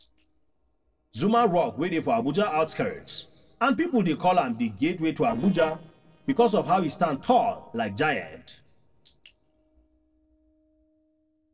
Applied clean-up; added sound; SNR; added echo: neural separator model SepFormer DNS4.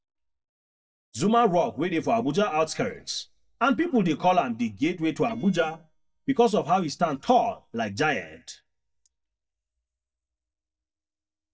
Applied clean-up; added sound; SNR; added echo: neural mask model DeepFilterNet 3.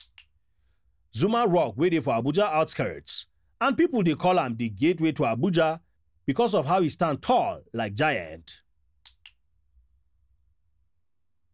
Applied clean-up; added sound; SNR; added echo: none; none; none; none.